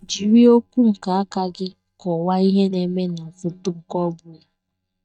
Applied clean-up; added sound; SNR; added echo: neural mask model DeepFilterNet 3.